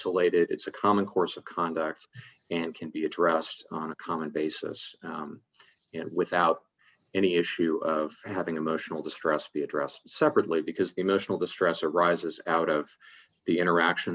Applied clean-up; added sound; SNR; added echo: none; none; none; none.